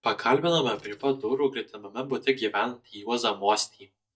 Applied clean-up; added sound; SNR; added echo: neural mask model DeepFilterNet 3.